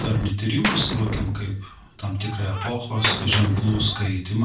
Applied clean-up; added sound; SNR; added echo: none; Gunshot, gunfire; 6 dB; reverberation time 0.3 s.